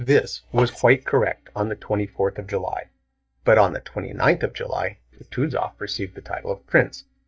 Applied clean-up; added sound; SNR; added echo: neural mask model DeepFilterNet 3.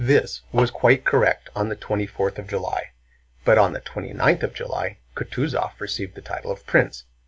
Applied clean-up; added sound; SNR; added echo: none; none; none; none.